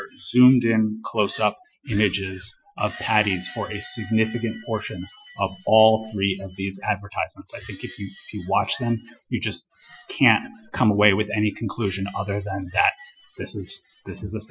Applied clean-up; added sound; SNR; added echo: classical method Wiener filter.